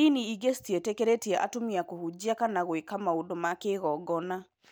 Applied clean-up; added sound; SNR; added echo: none; none; none; none.